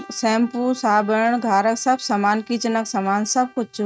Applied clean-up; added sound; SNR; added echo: neural mask model RNNoise.